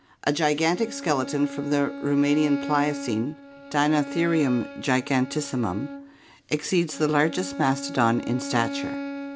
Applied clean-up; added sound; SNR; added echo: none; Bowed string instrument; 10 dB; none.